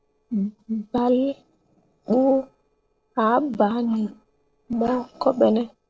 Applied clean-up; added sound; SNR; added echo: neural separator model SepFormer DNS4.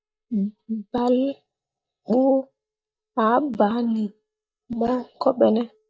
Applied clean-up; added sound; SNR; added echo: neural mask model DeepFilterNet 3.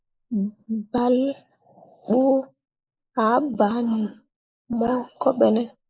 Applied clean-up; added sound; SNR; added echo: neural mask model Resemble Enhance denoiser.